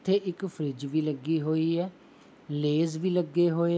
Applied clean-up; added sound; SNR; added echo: none; none; none; none.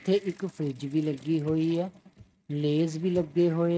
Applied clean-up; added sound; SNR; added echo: neural mask model RNNoise.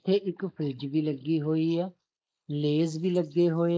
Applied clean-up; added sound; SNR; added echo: neural mask model Resemble Enhance denoiser.